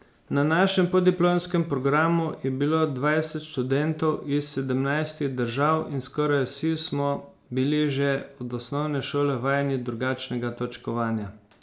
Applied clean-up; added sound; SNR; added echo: none; none; none; none.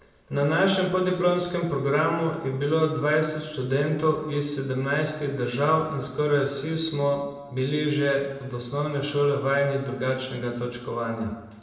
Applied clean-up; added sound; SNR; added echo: none; none; none; reverberation time 1.0 s.